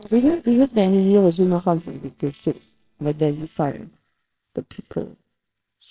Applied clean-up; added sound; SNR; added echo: neural separator model SepFormer WHAMR!.